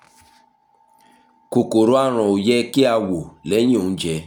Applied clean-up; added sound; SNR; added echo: none; none; none; none.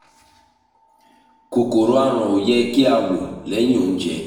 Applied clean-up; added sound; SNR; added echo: none; none; none; reverberation time 1.0 s.